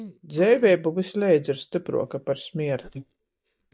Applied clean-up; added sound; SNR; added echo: neural mask model DeepFilterNet 3.